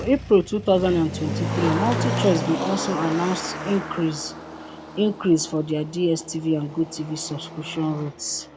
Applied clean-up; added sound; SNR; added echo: none; Motor vehicle (road); 7 dB; none.